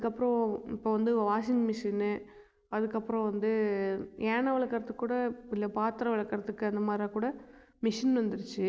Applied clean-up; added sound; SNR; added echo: none; none; none; none.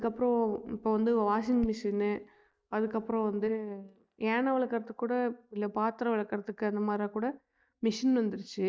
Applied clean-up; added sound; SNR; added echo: neural mask model DeepFilterNet 3.